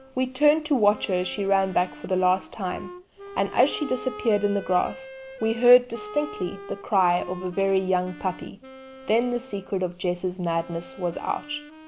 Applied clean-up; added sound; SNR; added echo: none; Wind instrument, woodwind instrument; 16 dB; none.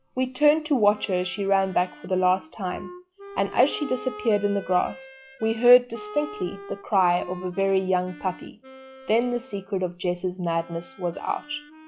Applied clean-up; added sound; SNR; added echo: classical method log-MMSE.